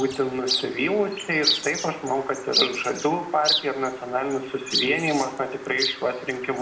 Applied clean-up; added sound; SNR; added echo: none; Chirp, tweet; 4 dB; reverberation time 0.7 s.